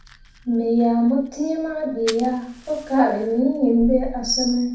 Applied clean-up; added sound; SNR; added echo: none; Fire; 17 dB; reverberation time 0.6 s.